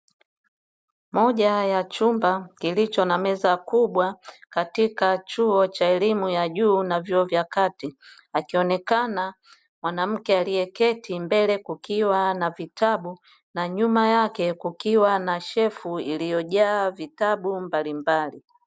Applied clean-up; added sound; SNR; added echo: none; none; none; none.